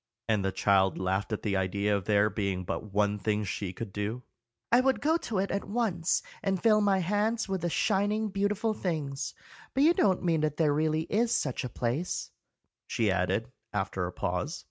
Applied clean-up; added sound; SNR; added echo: none; none; none; none.